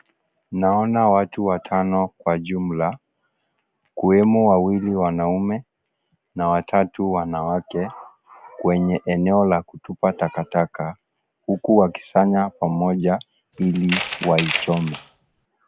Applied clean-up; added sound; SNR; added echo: none; Tools; 7 dB; none.